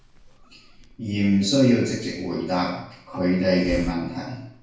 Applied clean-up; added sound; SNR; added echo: none; Hiss; 18 dB; reverberation time 0.6 s.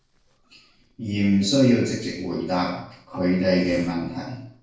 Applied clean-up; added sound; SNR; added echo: neural separator model SepFormer DNS4.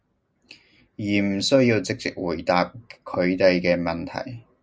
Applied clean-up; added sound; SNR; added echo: none; none; none; none.